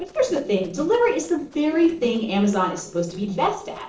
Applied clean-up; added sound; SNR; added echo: neural separator model SepFormer DNS4.